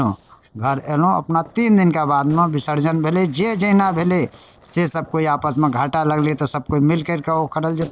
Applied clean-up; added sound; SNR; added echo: neural separator model SepFormer DNS4.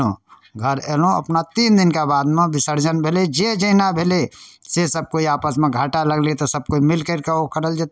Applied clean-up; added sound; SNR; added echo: none; none; none; none.